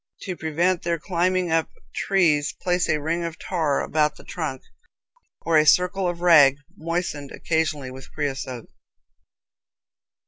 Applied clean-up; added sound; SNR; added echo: none; none; none; none.